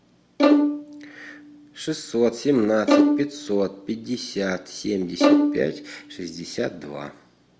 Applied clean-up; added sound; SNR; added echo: none; Bowed string instrument; -3 dB; none.